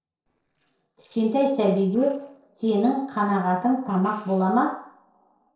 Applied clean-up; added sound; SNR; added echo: neural separator model SepFormer DNS4.